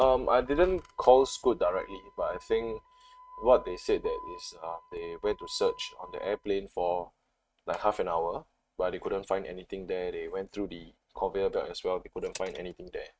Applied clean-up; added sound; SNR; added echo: neural mask model RNNoise.